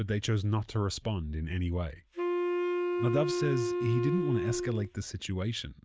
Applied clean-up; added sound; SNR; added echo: none; Wind instrument, woodwind instrument; 0 dB; none.